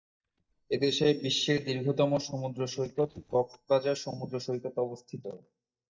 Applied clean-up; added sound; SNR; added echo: neural mask model DeepFilterNet 3.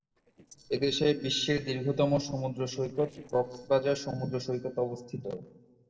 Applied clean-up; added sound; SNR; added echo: neural separator model SepFormer DNS4.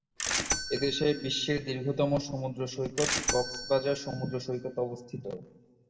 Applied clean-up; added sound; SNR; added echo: none; Bell / Mechanisms; 5 dB; reverberation time 1.7 s.